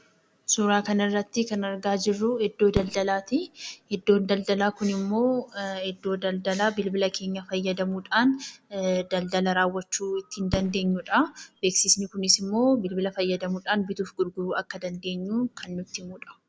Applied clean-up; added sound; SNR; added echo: none; Fireworks; 15 dB; none.